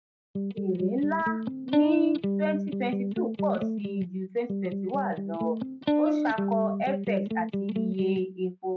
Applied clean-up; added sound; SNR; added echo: neural mask model RNNoise.